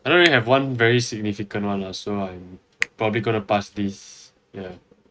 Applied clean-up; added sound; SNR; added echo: neural mask model RNNoise.